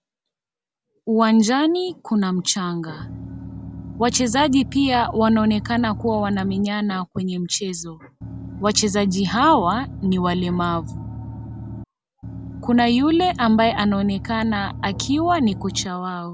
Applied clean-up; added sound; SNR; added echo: none; Engine; 11 dB; none.